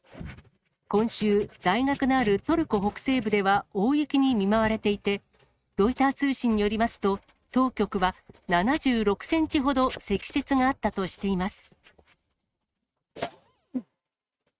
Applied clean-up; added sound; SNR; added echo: neural mask model RNNoise.